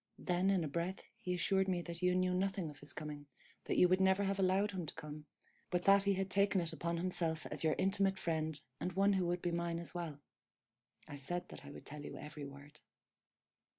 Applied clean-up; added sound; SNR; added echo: none; none; none; none.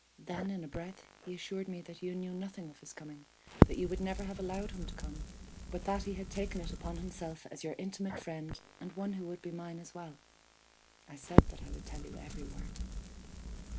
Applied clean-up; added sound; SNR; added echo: none; Crackle; -4 dB; none.